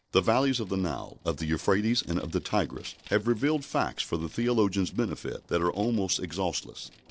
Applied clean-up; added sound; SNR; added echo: neural separator model SepFormer DNS4.